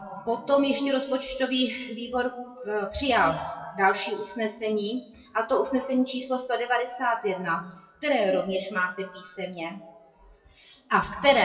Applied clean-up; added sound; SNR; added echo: classical method WPE with log-MMSE.